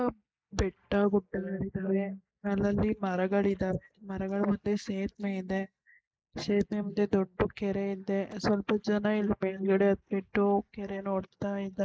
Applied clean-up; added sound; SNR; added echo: neural mask model Resemble Enhance denoiser.